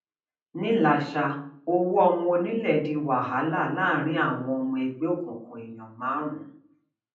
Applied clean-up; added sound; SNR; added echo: none; none; none; reverberation time 0.6 s.